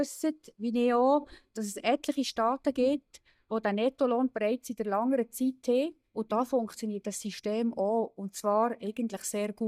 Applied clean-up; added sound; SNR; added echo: neural mask model DeepFilterNet 3.